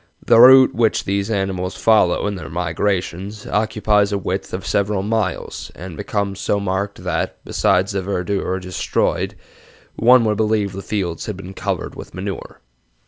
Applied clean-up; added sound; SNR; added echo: none; none; none; none.